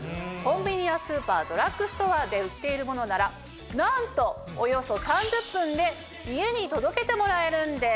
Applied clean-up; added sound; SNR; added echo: none; none; none; none.